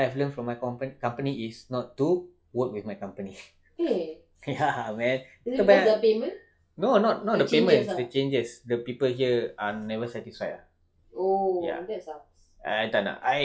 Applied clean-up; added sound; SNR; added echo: classical method log-MMSE.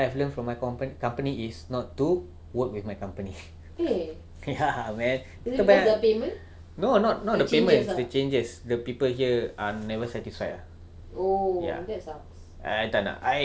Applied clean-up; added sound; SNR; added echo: none; Truck; 19 dB; none.